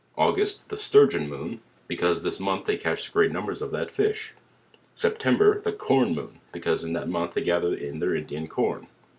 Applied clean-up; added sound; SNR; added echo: none; none; none; none.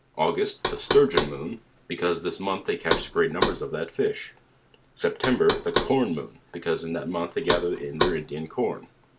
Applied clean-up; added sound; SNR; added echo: none; Knock; 4 dB; none.